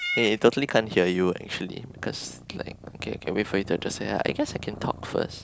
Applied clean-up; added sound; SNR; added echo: none; Meow / Purr; 12 dB; none.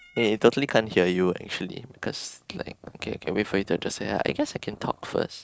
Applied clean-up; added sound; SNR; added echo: neural mask model RNNoise.